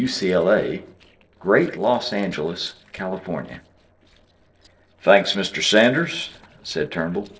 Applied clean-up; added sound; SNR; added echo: neural separator model SepFormer DNS4.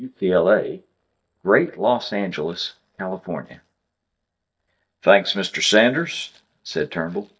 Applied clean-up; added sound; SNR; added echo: neural mask model DeepFilterNet 3.